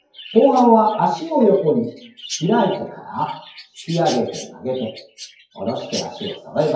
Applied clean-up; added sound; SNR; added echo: classical method WPE with log-MMSE.